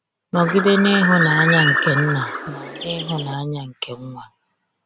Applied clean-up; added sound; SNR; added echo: none; Bird; 0 dB; none.